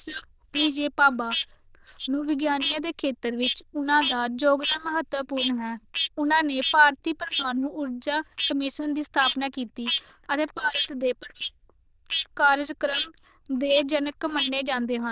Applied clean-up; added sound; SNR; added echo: neural diffusion model UNIVERSE++.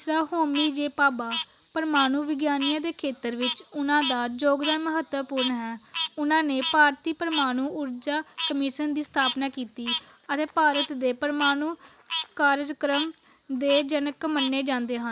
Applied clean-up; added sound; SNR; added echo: none; Frog; 9 dB; none.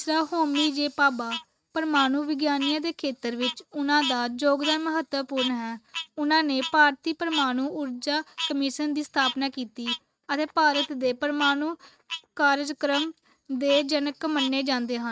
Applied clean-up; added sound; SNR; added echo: neural mask model RNNoise.